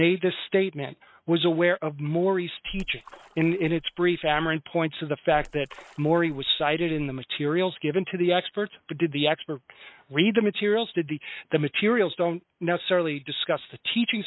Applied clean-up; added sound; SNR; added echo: neural mask model RNNoise.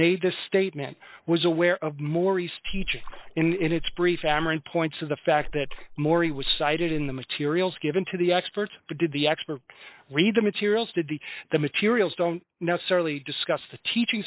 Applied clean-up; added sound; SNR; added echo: neural mask model Resemble Enhance denoiser.